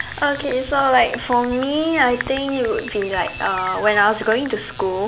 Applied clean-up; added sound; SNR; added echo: none; Typing + Alarm; 14 dB; none.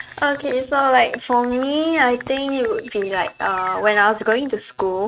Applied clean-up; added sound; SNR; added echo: neural mask model RNNoise.